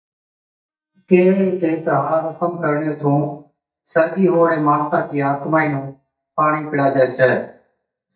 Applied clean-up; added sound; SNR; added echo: neural mask model DeepFilterNet 3.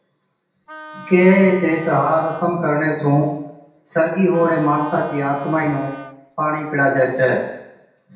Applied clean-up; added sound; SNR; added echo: none; Wind instrument, woodwind instrument; 19 dB; reverberation time 0.8 s.